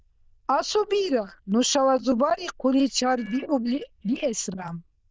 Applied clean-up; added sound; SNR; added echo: neural diffusion model UNIVERSE++.